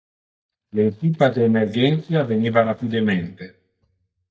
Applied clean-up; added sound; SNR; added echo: neural mask model DeepFilterNet 3.